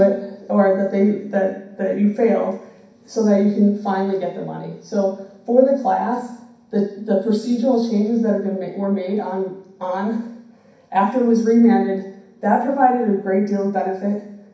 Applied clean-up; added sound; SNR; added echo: none; none; none; reverberation time 0.6 s.